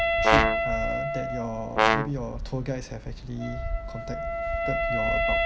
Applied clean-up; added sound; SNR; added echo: none; Brass instrument + Wind instrument, woodwind instrument; -5 dB; none.